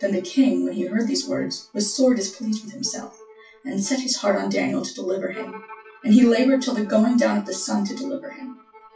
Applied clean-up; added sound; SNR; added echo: classical method WPE with log-MMSE.